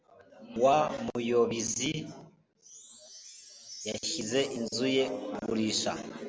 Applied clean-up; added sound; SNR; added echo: none; Chime; 20 dB; none.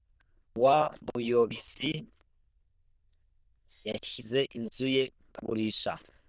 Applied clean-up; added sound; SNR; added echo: neural diffusion model UNIVERSE++.